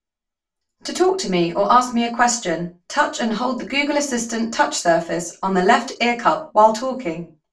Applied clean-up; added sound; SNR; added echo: none; none; none; reverberation time 0.3 s.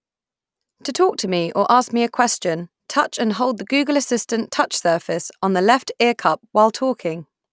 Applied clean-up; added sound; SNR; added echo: none; none; none; none.